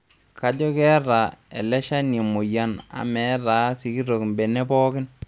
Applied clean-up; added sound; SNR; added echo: none; none; none; none.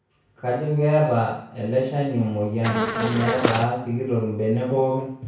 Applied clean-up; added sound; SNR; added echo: none; Buzz; 1 dB; reverberation time 0.6 s.